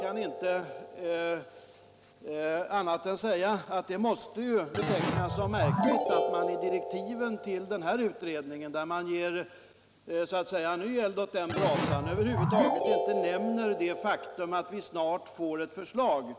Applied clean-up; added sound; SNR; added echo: none; Keyboard (musical); 3 dB; none.